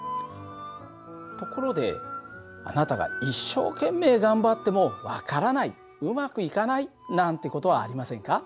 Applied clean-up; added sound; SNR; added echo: none; none; none; none.